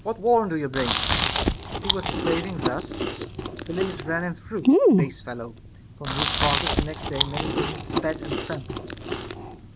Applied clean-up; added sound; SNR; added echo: none; Chewing, mastication; -4 dB; none.